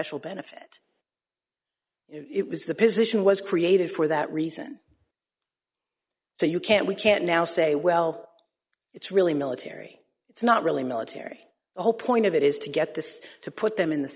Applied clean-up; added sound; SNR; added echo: none; none; none; none.